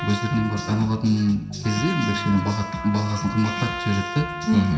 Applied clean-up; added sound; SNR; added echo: none; Trumpet; 9 dB; reverberation time 0.7 s.